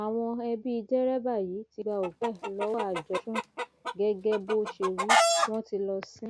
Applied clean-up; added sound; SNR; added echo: none; Chicken, rooster; -1 dB; none.